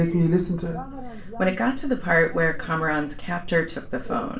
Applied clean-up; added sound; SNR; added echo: none; none; none; reverberation time 0.3 s.